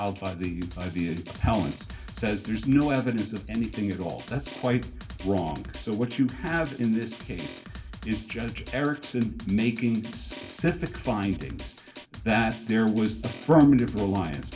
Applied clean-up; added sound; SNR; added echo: none; Drum; 14 dB; reverberation time 0.2 s.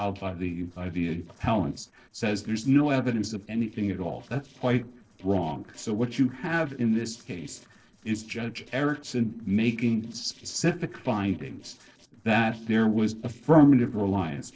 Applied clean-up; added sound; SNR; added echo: neural separator model SepFormer DNS4.